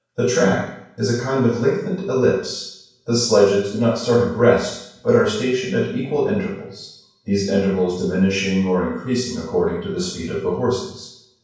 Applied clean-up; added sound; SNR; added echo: none; none; none; reverberation time 0.7 s.